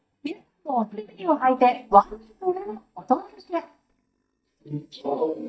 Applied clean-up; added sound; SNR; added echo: neural mask model DeepFilterNet 3.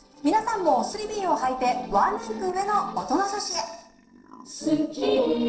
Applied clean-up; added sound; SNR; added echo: neural separator model SepFormer DNS4.